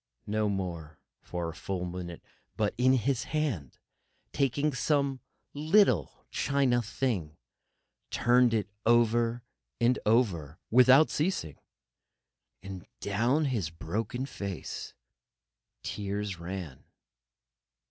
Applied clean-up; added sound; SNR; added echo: none; none; none; none.